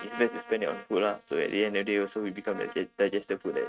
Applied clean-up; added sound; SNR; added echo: neural mask model RNNoise.